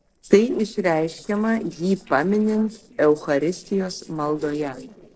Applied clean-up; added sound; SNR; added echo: neural separator model SepFormer DNS4.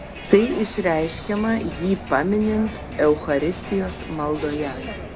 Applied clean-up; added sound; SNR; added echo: none; Crowd; 10 dB; none.